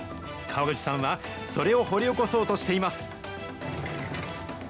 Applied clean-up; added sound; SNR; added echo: none; none; none; none.